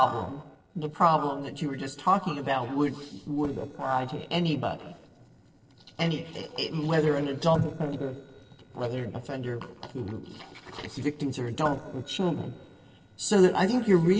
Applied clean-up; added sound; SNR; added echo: neural separator model SepFormer DNS4.